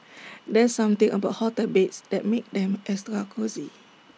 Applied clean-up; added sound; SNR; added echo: none; none; none; none.